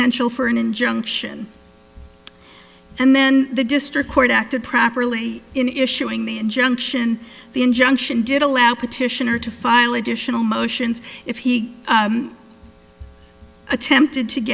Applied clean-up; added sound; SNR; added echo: none; none; none; none.